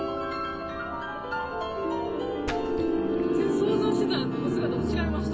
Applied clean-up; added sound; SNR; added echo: none; Splash, splatter; 16 dB; reverberation time 2.5 s.